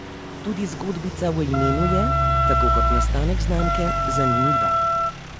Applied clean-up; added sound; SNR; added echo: none; Wind instrument, woodwind instrument + Idling / Truck; -5 dB; none.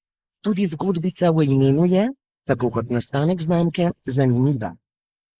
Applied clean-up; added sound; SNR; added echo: neural mask model Resemble Enhance denoiser.